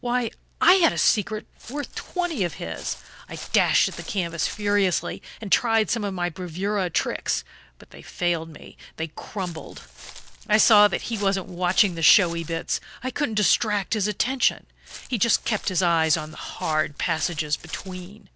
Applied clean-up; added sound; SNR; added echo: none; Walk, footsteps; 15 dB; none.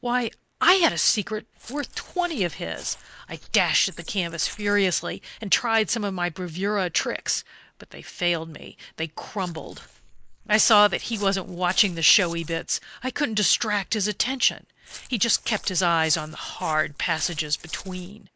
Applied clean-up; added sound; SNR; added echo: neural mask model Resemble Enhance denoiser.